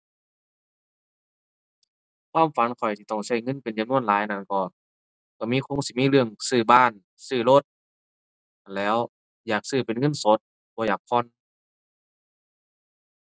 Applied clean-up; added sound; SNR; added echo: none; none; none; none.